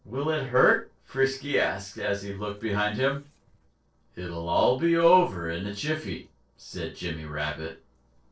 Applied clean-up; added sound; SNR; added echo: neural separator model SepFormer DNS4.